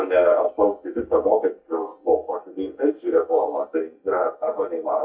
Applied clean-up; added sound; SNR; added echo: neural mask model DeepFilterNet 3.